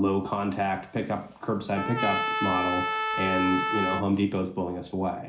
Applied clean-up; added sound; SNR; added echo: none; Trumpet; 2 dB; reverberation time 0.4 s.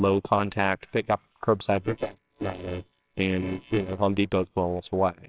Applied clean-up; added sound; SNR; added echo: neural separator model SepFormer WHAMR!.